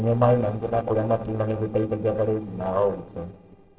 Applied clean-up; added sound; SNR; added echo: neural separator model SepFormer DNS4.